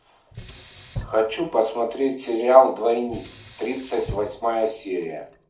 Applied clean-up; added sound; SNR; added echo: none; Sink (filling or washing); 17 dB; reverberation time 0.4 s.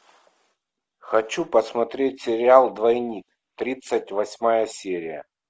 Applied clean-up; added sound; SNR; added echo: none; none; none; none.